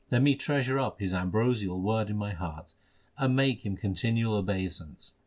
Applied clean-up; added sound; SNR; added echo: none; none; none; none.